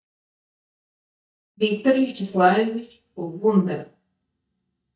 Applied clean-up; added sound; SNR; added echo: neural mask model DeepFilterNet 3.